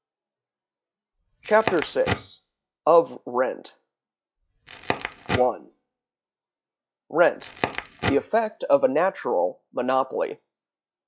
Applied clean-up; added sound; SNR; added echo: classical method log-MMSE.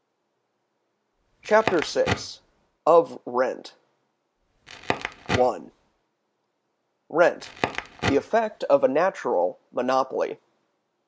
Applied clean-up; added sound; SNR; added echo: none; Crackle; 8 dB; none.